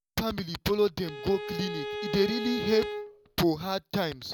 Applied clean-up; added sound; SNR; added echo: none; Bowed string instrument; 7 dB; none.